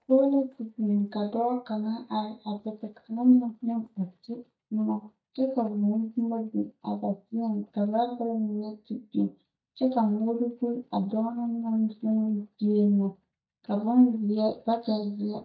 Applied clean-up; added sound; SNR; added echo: neural mask model DeepFilterNet 3.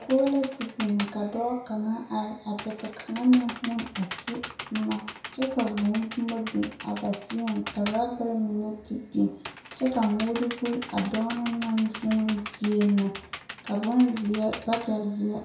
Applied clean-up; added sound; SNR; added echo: none; Computer keyboard; 13 dB; reverberation time 0.6 s.